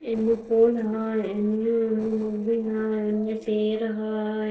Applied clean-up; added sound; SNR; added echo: neural separator model SepFormer DNS4.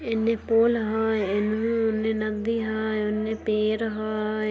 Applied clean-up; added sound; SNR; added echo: none; none; none; none.